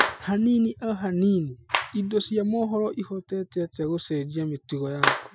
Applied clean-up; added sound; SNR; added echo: classical method Wiener filter.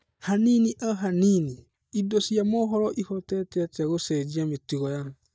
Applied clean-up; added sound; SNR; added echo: neural mask model DeepFilterNet 3.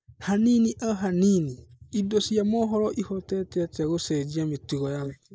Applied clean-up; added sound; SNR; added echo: neural mask model Resemble Enhance denoiser.